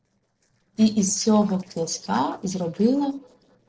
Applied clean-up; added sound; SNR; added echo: neural separator model SepFormer DNS4.